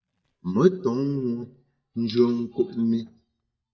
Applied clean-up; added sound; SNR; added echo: neural mask model DeepFilterNet 3.